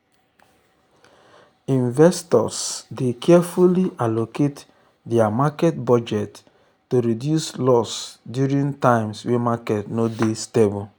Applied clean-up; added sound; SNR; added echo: none; none; none; none.